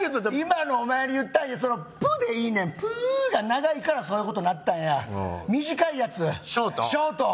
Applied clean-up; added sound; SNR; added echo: none; none; none; none.